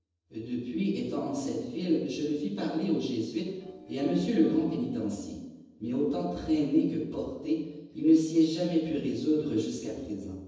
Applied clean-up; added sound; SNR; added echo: neural separator model SepFormer DNS4.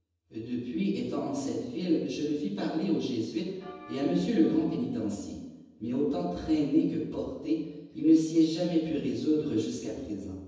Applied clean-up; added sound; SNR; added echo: none; Bell; 19 dB; reverberation time 1.1 s.